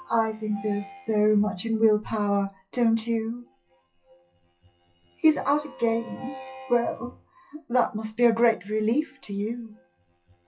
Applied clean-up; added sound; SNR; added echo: classical method WPE with log-MMSE.